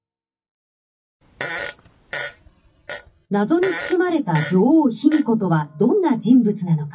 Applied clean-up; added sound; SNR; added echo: classical method WPE with log-MMSE.